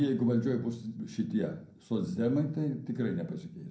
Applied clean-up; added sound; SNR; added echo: none; none; none; reverberation time 0.5 s.